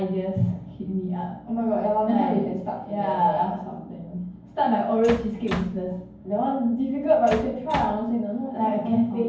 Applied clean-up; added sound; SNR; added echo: none; Bass drum; 8 dB; reverberation time 0.9 s.